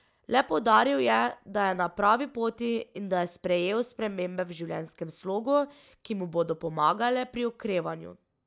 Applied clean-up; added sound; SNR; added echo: none; none; none; none.